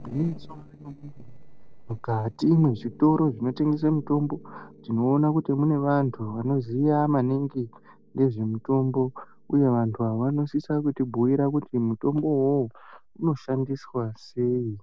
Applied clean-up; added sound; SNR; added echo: neural separator model SepFormer DNS4.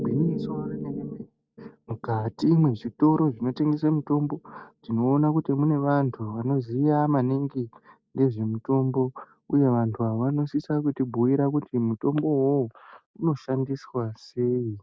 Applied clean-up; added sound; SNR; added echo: neural mask model RNNoise.